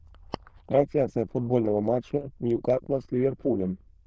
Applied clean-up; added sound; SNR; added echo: neural diffusion model UNIVERSE++.